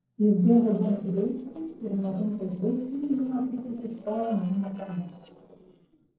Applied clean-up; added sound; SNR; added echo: neural separator model SepFormer DNS4.